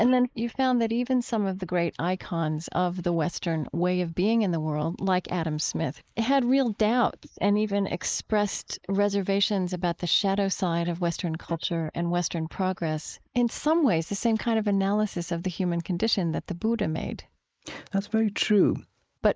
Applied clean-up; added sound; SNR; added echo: neural mask model Resemble Enhance denoiser.